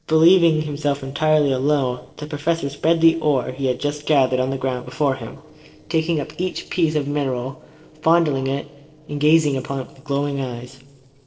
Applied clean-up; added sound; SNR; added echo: neural separator model SepFormer DNS4.